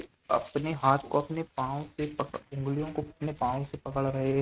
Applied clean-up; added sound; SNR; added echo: neural mask model RNNoise.